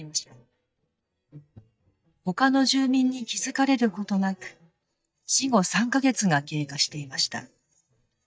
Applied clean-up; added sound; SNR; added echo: neural mask model DeepFilterNet 3.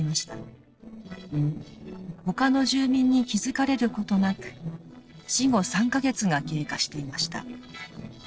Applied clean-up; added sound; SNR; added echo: neural separator model SepFormer DNS4.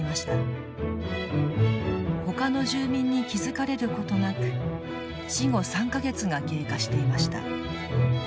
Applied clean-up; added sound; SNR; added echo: none; none; none; none.